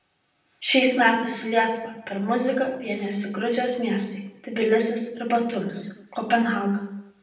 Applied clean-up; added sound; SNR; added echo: none; none; none; reverberation time 0.7 s.